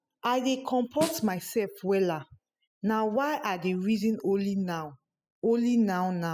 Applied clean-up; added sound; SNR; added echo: classical method spectral subtraction.